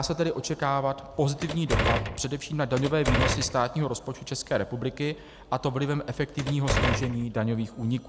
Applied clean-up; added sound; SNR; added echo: none; Door; 1 dB; none.